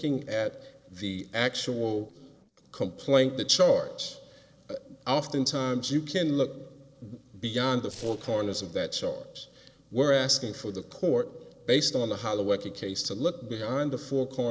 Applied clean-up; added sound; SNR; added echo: neural separator model SepFormer DNS4.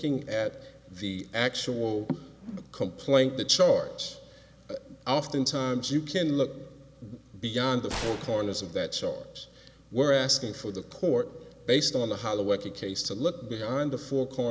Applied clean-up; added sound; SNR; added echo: none; Gunshot, gunfire + Whoosh, swoosh, swish; 15 dB; none.